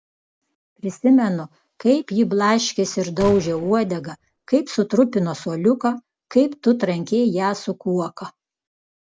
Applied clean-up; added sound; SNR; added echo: none; Gunshot, gunfire; 16 dB; none.